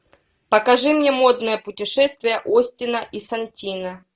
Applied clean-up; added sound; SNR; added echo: none; none; none; none.